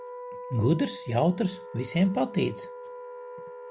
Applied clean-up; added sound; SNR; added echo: none; Wind instrument, woodwind instrument; 13 dB; none.